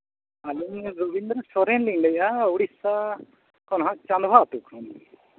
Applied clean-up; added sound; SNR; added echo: none; none; none; none.